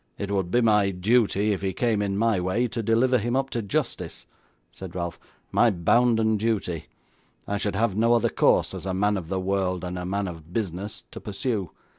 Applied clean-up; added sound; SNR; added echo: none; none; none; none.